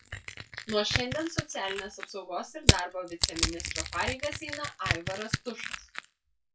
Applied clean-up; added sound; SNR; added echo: classical method WPE with log-MMSE.